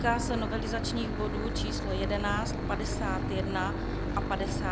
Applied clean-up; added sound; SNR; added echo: none; Engine / Boat, Water vehicle; -2 dB; none.